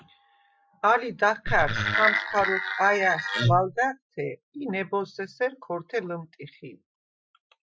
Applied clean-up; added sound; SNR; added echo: classical method Wiener filter.